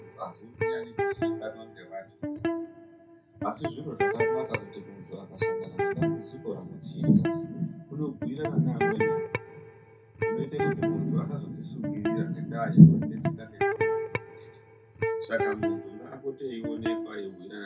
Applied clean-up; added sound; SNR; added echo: none; Electric guitar; 3 dB; reverberation time 0.3 s.